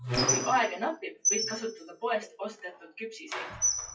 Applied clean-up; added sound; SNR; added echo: classical method WPE with log-MMSE.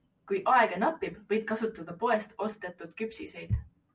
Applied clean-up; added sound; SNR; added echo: none; none; none; none.